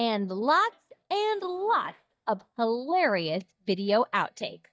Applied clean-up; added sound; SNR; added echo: neural mask model DeepFilterNet 3.